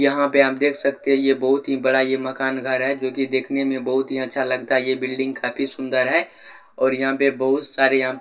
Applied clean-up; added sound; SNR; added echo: none; none; none; reverberation time 0.2 s.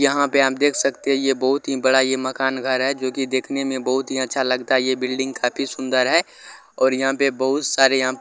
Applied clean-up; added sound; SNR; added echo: none; none; none; none.